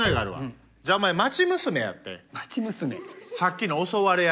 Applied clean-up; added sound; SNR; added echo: none; Thump, thud; 15 dB; none.